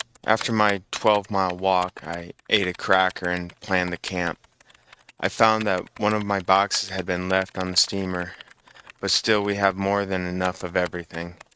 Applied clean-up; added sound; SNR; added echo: neural mask model RNNoise.